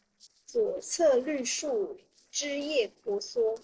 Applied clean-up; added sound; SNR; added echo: neural separator model SepFormer DNS4.